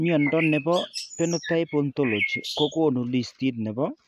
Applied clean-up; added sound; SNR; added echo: none; Bird; 7 dB; none.